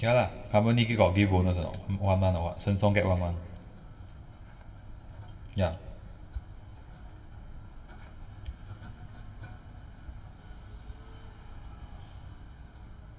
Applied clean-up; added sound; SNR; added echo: none; none; none; reverberation time 1.3 s.